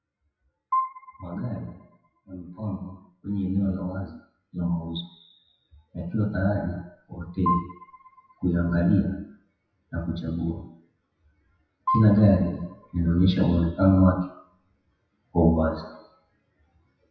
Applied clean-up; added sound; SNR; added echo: classical method WPE with log-MMSE.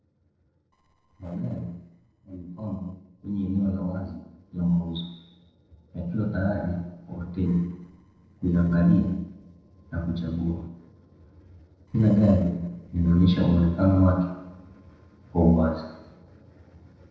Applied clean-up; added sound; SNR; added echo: neural separator model SepFormer DNS4.